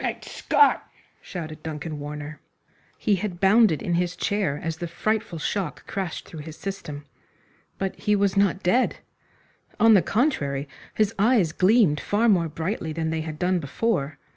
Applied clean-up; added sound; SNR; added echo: none; none; none; none.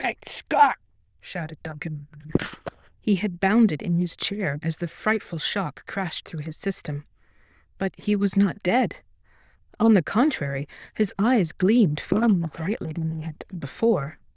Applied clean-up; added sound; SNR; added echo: neural diffusion model UNIVERSE++.